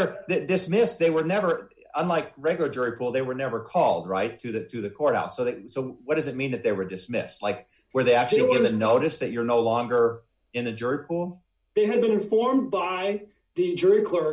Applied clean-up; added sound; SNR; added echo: none; none; none; none.